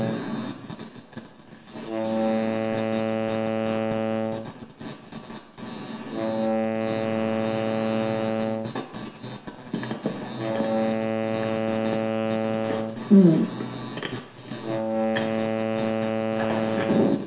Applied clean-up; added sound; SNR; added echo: none; Wind instrument, woodwind instrument; -2 dB; reverberation time 0.7 s.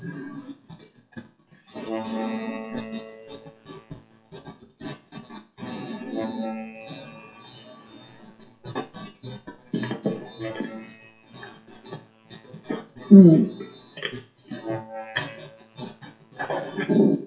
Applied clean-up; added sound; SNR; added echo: classical method WPE with log-MMSE.